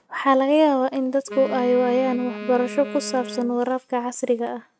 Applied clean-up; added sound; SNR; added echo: neural mask model RNNoise.